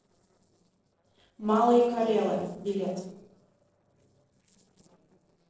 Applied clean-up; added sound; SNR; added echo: neural separator model SepFormer DNS4.